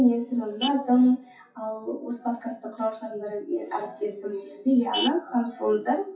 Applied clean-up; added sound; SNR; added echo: classical method WPE with log-MMSE.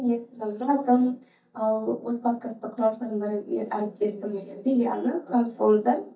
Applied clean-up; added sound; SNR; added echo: neural mask model DeepFilterNet 3.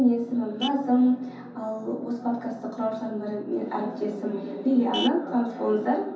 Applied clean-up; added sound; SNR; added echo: none; Vehicle horn, car horn, honking; 18 dB; reverberation time 0.6 s.